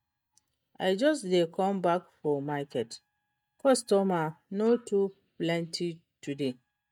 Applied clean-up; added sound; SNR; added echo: neural mask model DeepFilterNet 3.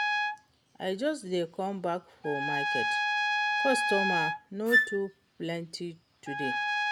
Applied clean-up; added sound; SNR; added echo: none; Trumpet + Wind instrument, woodwind instrument; -3 dB; none.